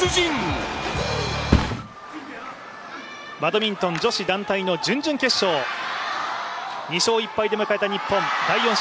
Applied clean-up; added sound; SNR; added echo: none; Thump, thud; 11 dB; none.